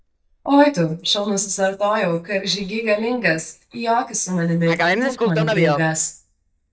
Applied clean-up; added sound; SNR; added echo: neural mask model DeepFilterNet 3.